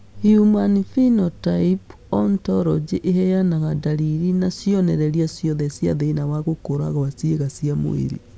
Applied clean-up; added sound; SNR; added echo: none; none; none; none.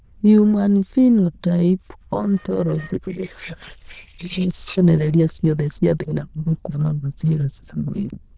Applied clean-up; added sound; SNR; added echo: neural diffusion model UNIVERSE++.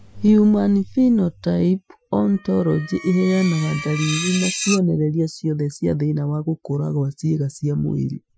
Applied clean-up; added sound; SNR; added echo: classical method Wiener filter.